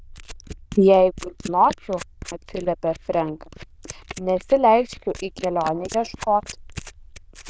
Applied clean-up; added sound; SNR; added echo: neural diffusion model UNIVERSE++.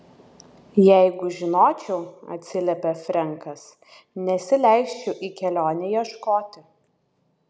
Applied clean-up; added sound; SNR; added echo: none; none; none; none.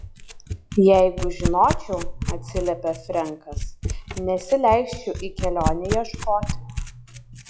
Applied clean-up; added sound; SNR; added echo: classical method log-MMSE.